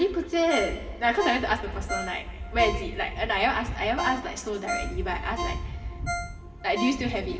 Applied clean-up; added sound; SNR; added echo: none; Ringtone; 9 dB; reverberation time 2.0 s.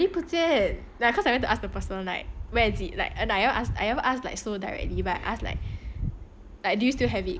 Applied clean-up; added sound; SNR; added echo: none; none; none; none.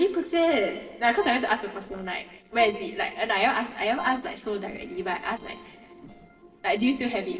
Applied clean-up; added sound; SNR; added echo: neural separator model SepFormer DNS4.